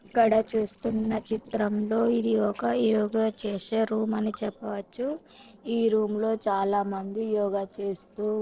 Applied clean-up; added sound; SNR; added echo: neural separator model SepFormer DNS4.